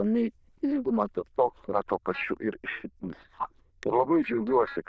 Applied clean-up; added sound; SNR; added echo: neural diffusion model UNIVERSE++.